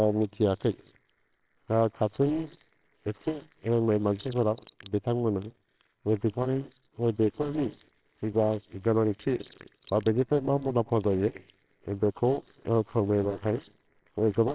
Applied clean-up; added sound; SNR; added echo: neural separator model SepFormer WHAMR!.